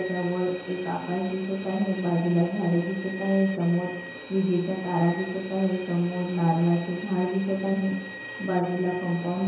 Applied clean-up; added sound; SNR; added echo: none; Bowed string instrument; 13 dB; reverberation time 1.0 s.